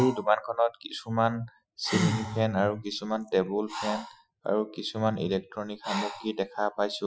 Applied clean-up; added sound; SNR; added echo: classical method Wiener filter.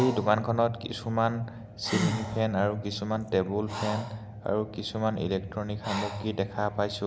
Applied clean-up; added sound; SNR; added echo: none; Breathing; 10 dB; none.